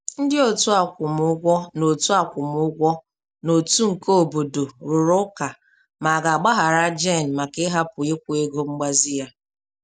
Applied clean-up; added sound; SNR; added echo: none; none; none; none.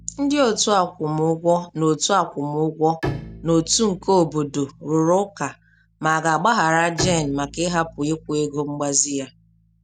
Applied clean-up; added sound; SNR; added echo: none; Bowed string instrument; 16 dB; none.